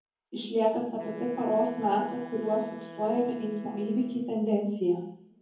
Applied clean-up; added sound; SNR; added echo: none; Wind instrument, woodwind instrument; 17 dB; reverberation time 0.7 s.